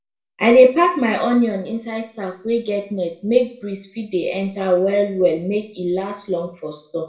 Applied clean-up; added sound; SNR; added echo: none; none; none; reverberation time 0.4 s.